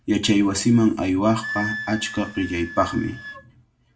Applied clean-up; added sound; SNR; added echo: none; Wind instrument, woodwind instrument; 13 dB; reverberation time 0.4 s.